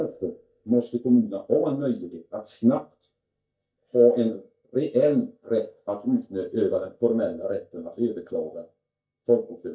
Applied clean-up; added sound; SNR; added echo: neural mask model DeepFilterNet 3.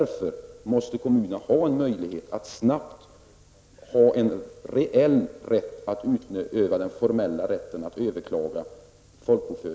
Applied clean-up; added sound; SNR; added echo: none; none; none; none.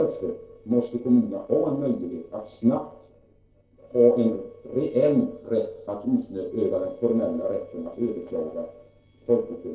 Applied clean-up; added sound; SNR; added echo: neural separator model SepFormer DNS4.